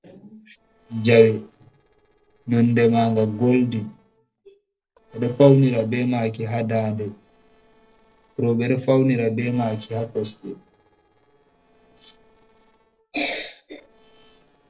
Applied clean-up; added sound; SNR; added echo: neural separator model SepFormer DNS4.